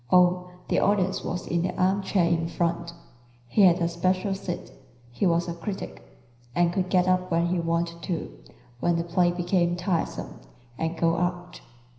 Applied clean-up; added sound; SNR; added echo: none; none; none; reverberation time 0.9 s.